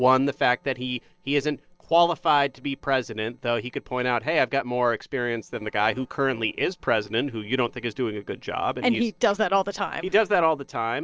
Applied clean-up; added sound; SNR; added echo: neural separator model SepFormer DNS4.